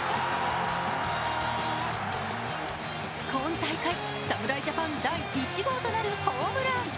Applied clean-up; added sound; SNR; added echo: none; none; none; none.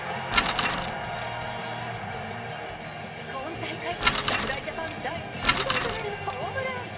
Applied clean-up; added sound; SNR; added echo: none; Bicycle; -2 dB; reverberation time 2.0 s.